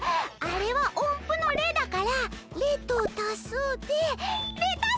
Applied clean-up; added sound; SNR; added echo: none; none; none; none.